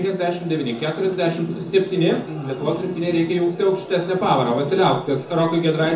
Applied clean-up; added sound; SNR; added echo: none; none; none; reverberation time 0.6 s.